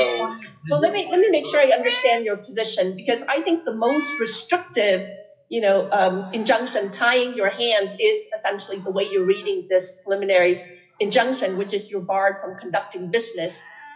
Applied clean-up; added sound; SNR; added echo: classical method WPE with log-MMSE.